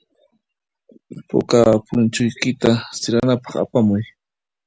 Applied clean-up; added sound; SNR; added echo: none; none; none; none.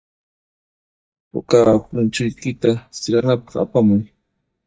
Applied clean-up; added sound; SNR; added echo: neural mask model DeepFilterNet 3.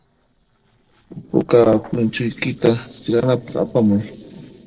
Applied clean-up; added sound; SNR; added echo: neural separator model SepFormer DNS4.